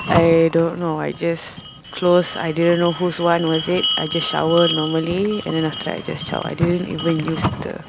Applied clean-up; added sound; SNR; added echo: none; Bicycle bell + Bell; 6 dB; none.